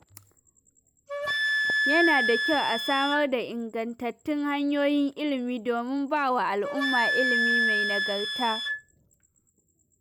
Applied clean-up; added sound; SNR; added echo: none; Wind instrument, woodwind instrument; 0 dB; none.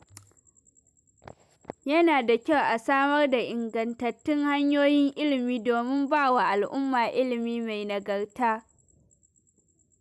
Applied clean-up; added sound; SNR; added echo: none; none; none; none.